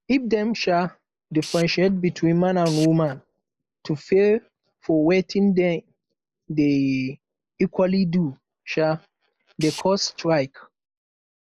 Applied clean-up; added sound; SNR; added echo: neural mask model Resemble Enhance denoiser.